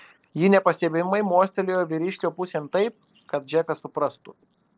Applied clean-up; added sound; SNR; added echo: neural separator model SepFormer DNS4.